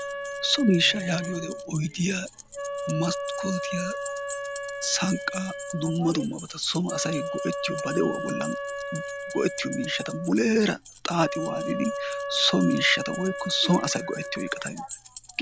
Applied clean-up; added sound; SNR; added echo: none; Wind instrument, woodwind instrument + Keys jangling; 6 dB; none.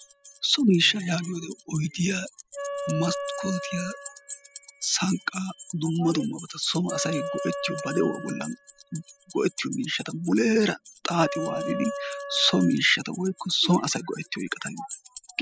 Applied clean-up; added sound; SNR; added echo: classical method spectral subtraction.